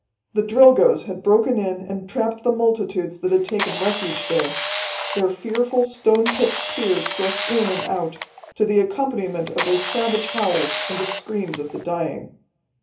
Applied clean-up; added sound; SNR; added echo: none; Camera; 5 dB; reverberation time 0.3 s.